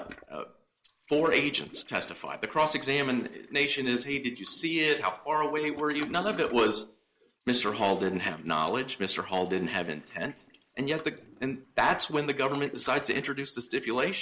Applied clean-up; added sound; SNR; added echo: neural mask model Resemble Enhance denoiser.